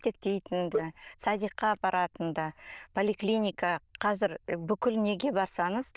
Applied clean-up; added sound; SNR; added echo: neural diffusion model UNIVERSE++.